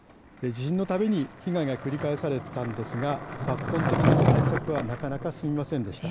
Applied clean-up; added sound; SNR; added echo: none; Skateboard; 0 dB; none.